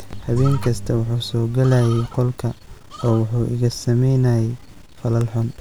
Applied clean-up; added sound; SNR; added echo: none; none; none; none.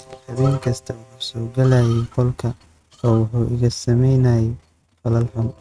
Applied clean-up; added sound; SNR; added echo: neural mask model RNNoise.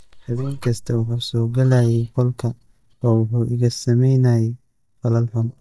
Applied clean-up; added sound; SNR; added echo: neural mask model DeepFilterNet 3.